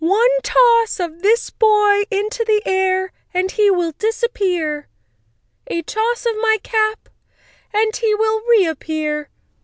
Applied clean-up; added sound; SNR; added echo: none; none; none; none.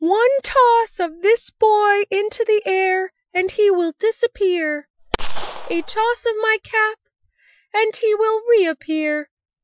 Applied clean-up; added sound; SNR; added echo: classical method Wiener filter.